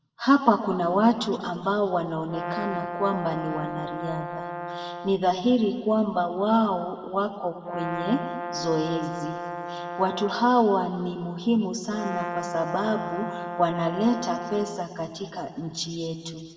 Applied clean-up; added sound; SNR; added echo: none; Brass instrument; 8 dB; reverberation time 1.9 s.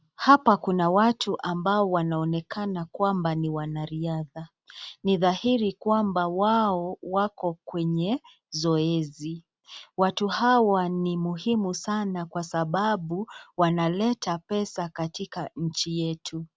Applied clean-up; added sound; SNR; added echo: none; none; none; none.